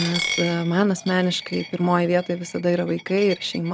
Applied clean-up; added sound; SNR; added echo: none; Coin (dropping); 11 dB; none.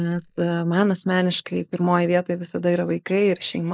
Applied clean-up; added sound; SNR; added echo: neural mask model Resemble Enhance denoiser.